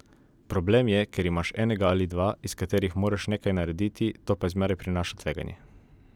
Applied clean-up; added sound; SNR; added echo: none; none; none; none.